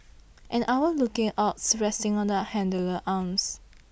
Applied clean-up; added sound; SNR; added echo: none; none; none; none.